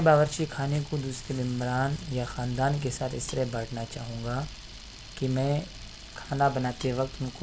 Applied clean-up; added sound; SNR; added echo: none; Camera; 15 dB; none.